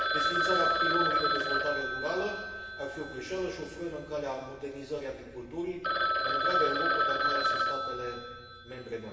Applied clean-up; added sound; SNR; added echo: none; Telephone; -5 dB; reverberation time 1.2 s.